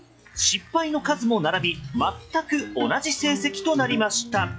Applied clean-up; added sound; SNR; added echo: classical method log-MMSE.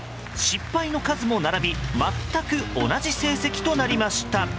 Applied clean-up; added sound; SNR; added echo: none; Percussion; 12 dB; none.